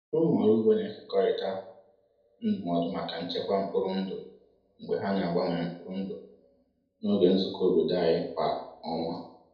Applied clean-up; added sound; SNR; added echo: none; none; none; reverberation time 2.1 s.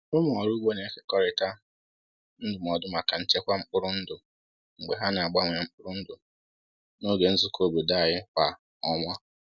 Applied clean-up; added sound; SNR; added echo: none; none; none; none.